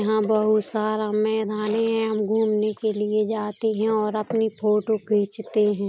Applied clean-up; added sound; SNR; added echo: none; none; none; none.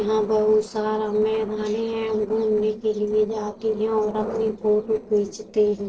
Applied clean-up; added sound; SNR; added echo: neural separator model SepFormer DNS4.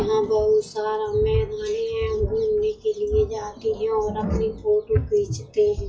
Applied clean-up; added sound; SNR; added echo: classical method WPE with log-MMSE.